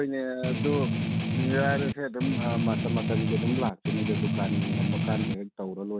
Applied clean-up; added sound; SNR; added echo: none; Strum; -4 dB; none.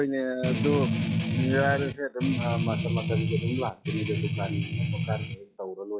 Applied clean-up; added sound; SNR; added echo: classical method log-MMSE.